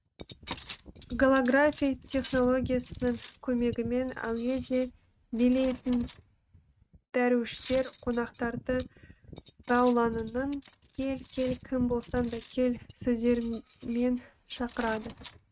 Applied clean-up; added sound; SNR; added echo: neural mask model RNNoise.